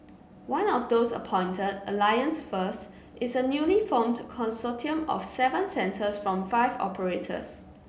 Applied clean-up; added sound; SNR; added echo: none; none; none; none.